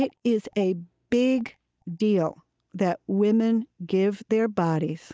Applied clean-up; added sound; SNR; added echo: neural mask model DeepFilterNet 3.